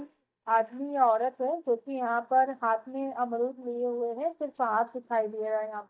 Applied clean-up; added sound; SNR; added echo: neural mask model DeepFilterNet 3.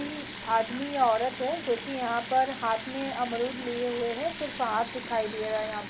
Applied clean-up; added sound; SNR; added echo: none; Sink (filling or washing) / Water tap, faucet; 10 dB; none.